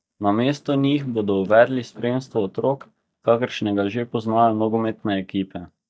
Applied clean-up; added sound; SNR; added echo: neural mask model DeepFilterNet 3.